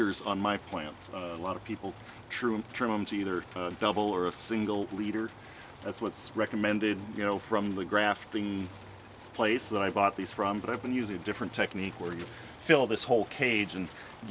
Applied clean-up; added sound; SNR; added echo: none; none; none; none.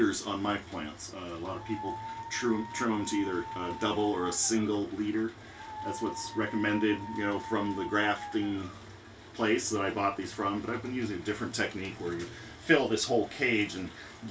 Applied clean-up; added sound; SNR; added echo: none; Dog; 11 dB; reverberation time 0.2 s.